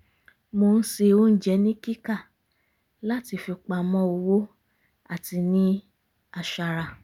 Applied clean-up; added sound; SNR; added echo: none; none; none; none.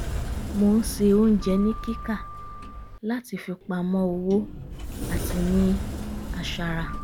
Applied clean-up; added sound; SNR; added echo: none; Sliding door; 6 dB; none.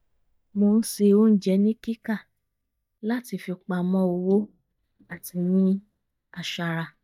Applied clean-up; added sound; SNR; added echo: neural mask model DeepFilterNet 3.